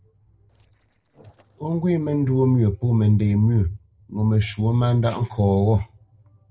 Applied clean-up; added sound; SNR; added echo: neural separator model SepFormer DNS4.